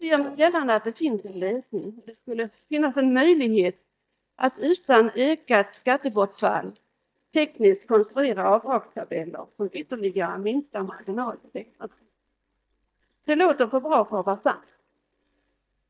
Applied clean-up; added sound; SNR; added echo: neural mask model DeepFilterNet 3.